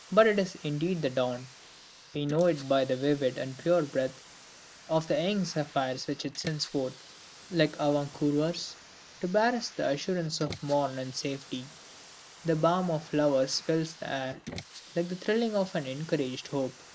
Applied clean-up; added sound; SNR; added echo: neural mask model Resemble Enhance denoiser.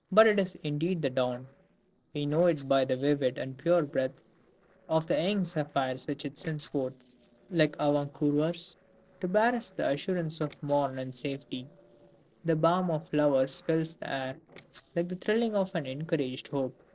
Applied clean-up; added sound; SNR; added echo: neural separator model SepFormer DNS4.